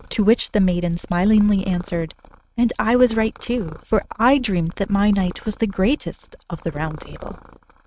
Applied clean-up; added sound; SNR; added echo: neural mask model RNNoise.